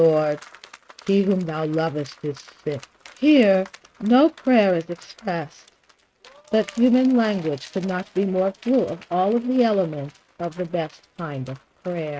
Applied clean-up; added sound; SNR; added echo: neural mask model RNNoise.